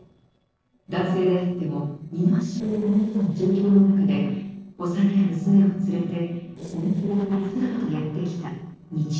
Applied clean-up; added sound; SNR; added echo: neural separator model SepFormer DNS4.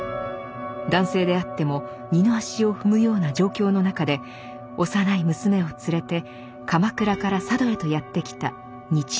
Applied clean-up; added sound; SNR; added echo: none; none; none; none.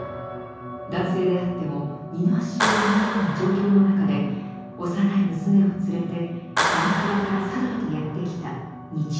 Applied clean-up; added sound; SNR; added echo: none; Clapping; 7 dB; reverberation time 1.3 s.